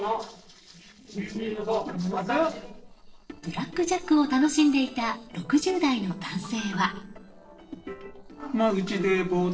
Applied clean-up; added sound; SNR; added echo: neural separator model SepFormer DNS4.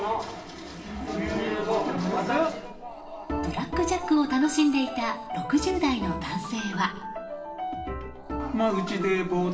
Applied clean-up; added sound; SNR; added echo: none; Growling; 18 dB; reverberation time 0.7 s.